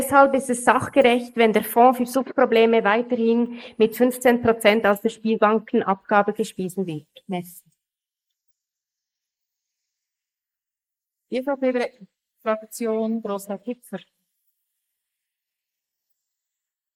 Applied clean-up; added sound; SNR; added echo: neural mask model Resemble Enhance denoiser.